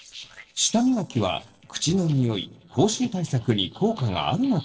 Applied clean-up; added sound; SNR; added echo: neural separator model SepFormer DNS4.